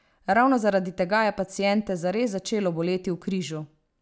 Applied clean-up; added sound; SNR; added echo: none; none; none; none.